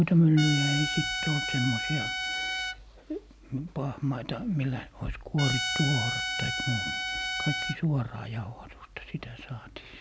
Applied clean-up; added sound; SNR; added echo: none; Trumpet; 2 dB; none.